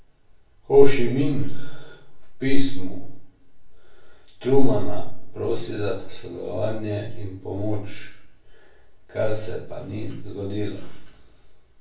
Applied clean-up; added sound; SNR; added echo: none; none; none; reverberation time 0.3 s.